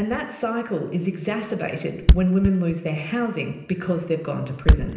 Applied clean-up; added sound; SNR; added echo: none; Thump, thud; 0 dB; reverberation time 0.9 s.